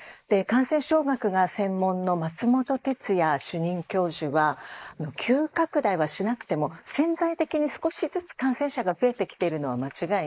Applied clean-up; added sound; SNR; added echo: neural mask model Resemble Enhance denoiser.